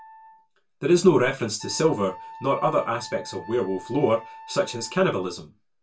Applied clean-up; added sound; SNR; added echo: none; Wind instrument, woodwind instrument; 19 dB; reverberation time 0.2 s.